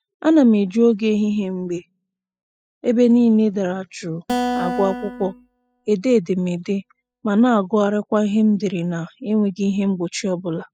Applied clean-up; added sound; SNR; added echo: classical method spectral subtraction.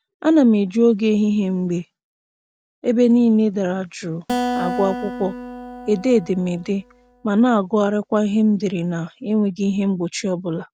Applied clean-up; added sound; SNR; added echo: none; Acoustic guitar; 9 dB; none.